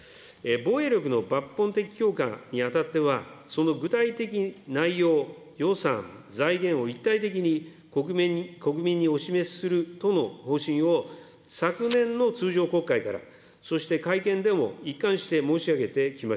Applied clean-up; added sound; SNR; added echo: none; none; none; none.